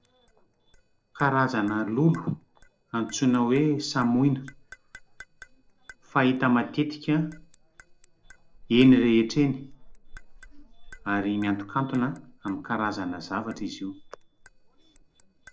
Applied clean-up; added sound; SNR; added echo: neural separator model SepFormer DNS4.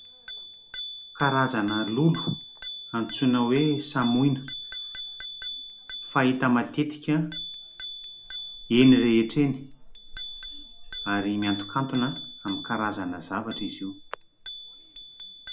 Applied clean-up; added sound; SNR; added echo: none; Bicycle bell; 12 dB; none.